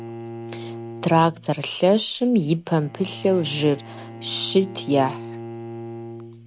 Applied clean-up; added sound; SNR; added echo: none; Bowed string instrument; 14 dB; none.